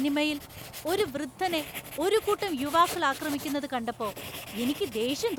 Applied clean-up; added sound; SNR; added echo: none; Writing; 12 dB; none.